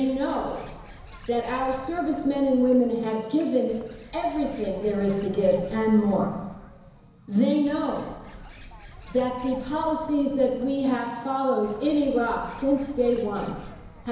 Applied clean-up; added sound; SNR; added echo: none; Bird; 19 dB; reverberation time 1.0 s.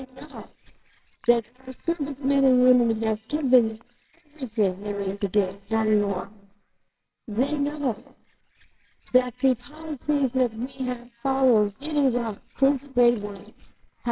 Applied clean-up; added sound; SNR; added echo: neural separator model SepFormer WHAMR!.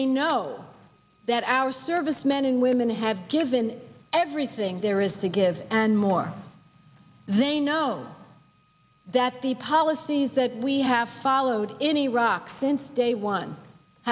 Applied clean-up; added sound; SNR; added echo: none; none; none; none.